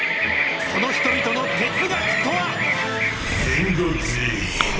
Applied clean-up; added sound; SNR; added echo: none; Bird vocalization, bird call, bird song; 1 dB; none.